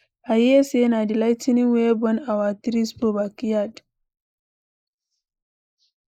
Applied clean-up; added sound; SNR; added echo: neural mask model Resemble Enhance denoiser.